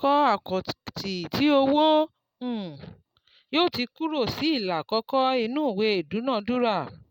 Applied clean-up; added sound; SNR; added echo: none; none; none; none.